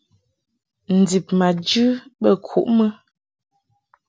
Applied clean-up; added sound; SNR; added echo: none; none; none; none.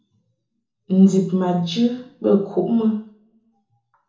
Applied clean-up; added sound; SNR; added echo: none; none; none; reverberation time 0.8 s.